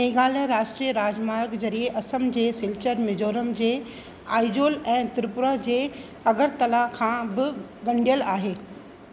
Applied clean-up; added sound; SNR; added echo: none; none; none; none.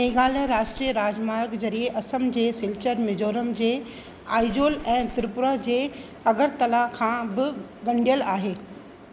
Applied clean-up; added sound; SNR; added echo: none; Gunshot, gunfire; 17 dB; none.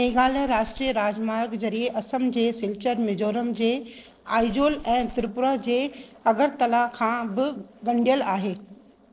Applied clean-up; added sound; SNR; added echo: neural separator model SepFormer DNS4.